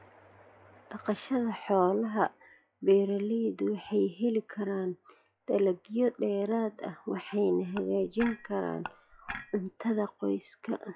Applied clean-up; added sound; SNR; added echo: classical method log-MMSE.